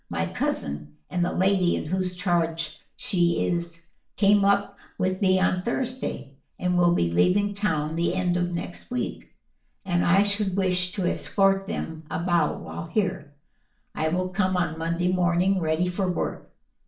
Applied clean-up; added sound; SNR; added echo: none; none; none; reverberation time 0.4 s.